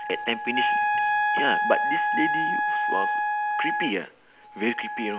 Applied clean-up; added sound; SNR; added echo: none; Wind instrument, woodwind instrument; -5 dB; none.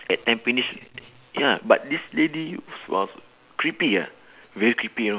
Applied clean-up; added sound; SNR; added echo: none; none; none; none.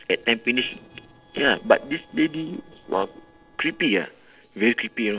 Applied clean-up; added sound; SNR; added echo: neural separator model SepFormer DNS4.